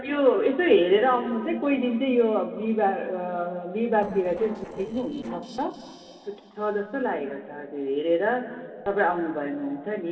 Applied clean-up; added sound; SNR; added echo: neural separator model SepFormer DNS4.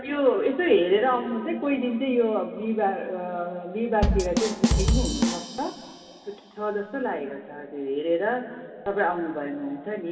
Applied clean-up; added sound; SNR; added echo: none; Bass drum / Drum kit; 1 dB; reverberation time 2.5 s.